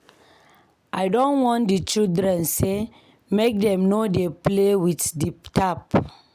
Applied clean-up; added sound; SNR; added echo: none; none; none; none.